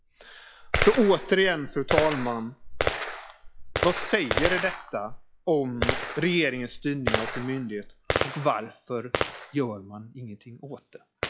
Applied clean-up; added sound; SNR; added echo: classical method log-MMSE.